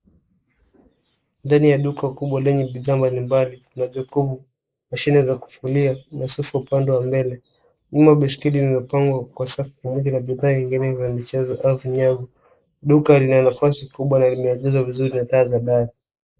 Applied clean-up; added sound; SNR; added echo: neural mask model Resemble Enhance denoiser.